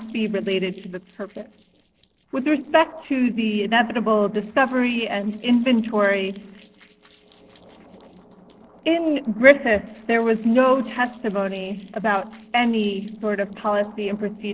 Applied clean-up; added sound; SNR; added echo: neural separator model SepFormer DNS4.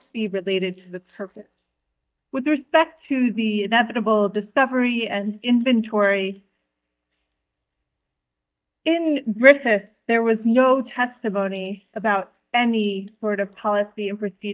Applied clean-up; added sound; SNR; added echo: neural mask model DeepFilterNet 3.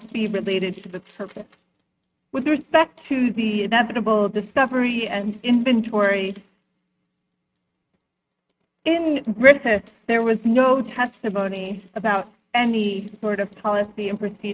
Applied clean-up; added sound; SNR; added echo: neural mask model RNNoise.